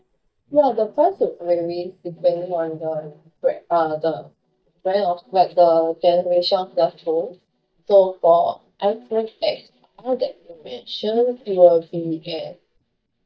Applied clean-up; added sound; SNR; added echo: neural mask model DeepFilterNet 3.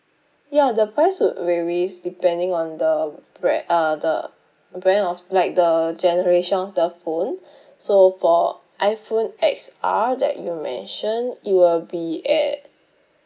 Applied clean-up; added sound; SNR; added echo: none; none; none; none.